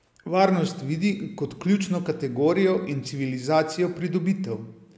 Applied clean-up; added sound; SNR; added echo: none; none; none; none.